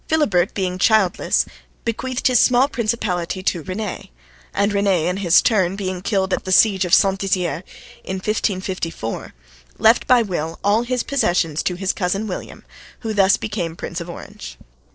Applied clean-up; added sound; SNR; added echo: neural separator model SepFormer DNS4.